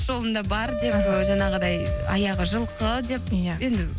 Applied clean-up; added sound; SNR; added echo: none; Wind instrument, woodwind instrument; 6 dB; none.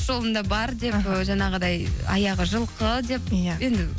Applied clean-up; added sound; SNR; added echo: none; none; none; none.